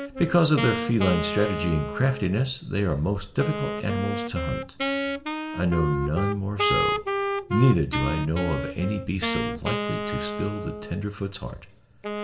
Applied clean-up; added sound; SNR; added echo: none; Wind instrument, woodwind instrument; 4 dB; reverberation time 1.4 s.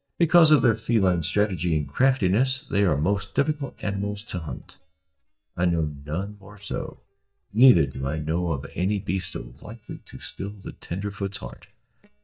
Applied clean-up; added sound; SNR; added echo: neural mask model DeepFilterNet 3.